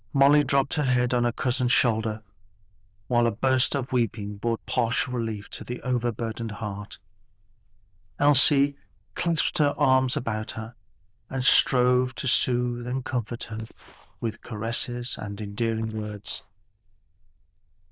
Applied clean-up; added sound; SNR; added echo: neural diffusion model UNIVERSE++.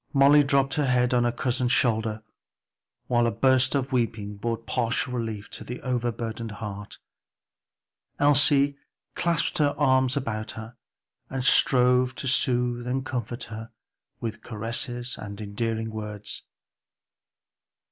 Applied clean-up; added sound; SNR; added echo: none; none; none; none.